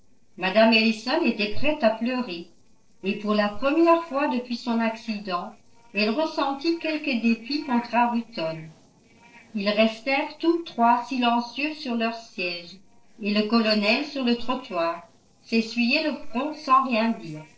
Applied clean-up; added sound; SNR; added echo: neural separator model SepFormer DNS4.